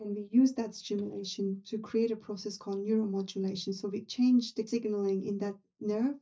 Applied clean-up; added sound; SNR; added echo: neural mask model DeepFilterNet 3.